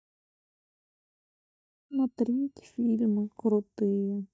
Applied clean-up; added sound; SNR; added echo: neural mask model DeepFilterNet 3.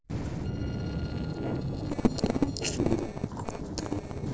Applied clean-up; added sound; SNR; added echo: neural separator model SepFormer DNS4.